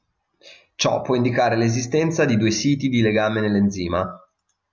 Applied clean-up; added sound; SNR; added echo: none; none; none; none.